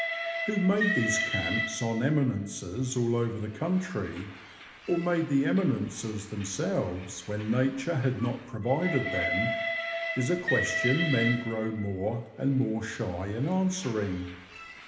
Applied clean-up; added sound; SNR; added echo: none; Train; 6 dB; reverberation time 1.0 s.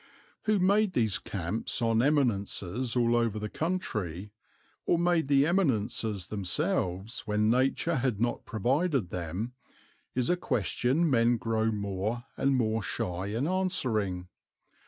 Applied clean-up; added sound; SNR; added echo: none; none; none; none.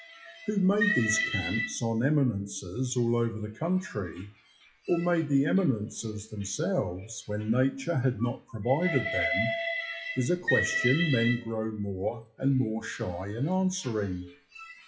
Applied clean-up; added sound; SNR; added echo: classical method WPE with log-MMSE.